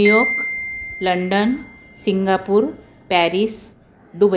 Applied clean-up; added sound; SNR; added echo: none; Glockenspiel; 8 dB; none.